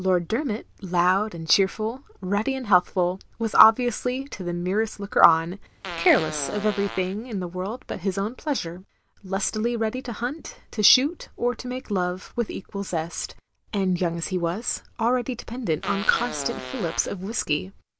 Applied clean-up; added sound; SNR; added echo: none; Fart; 10 dB; none.